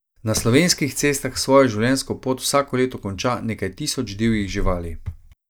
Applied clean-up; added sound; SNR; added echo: neural mask model DeepFilterNet 3.